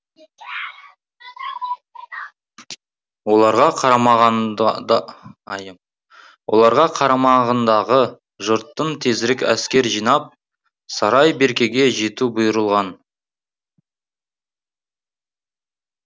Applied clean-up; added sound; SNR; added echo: none; none; none; none.